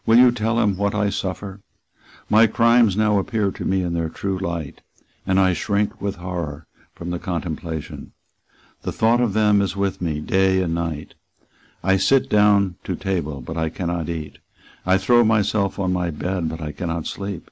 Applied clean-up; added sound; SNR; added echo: none; none; none; none.